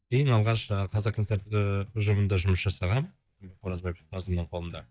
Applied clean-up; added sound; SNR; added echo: neural mask model DeepFilterNet 3.